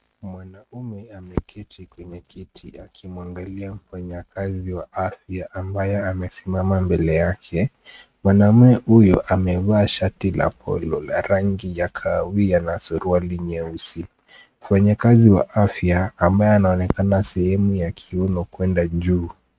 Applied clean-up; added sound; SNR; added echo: neural mask model RNNoise.